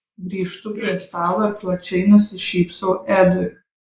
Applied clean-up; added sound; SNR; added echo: neural mask model Resemble Enhance denoiser.